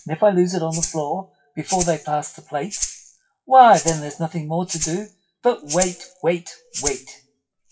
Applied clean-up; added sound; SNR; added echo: classical method WPE with log-MMSE.